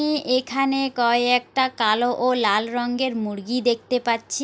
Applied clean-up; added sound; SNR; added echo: none; none; none; none.